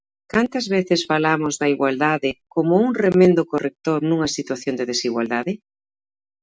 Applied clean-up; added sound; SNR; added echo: none; none; none; none.